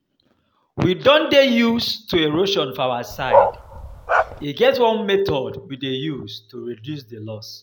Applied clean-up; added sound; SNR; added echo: none; Bark; -1 dB; none.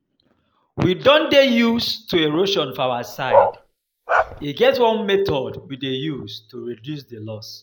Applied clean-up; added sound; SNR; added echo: neural mask model Resemble Enhance denoiser.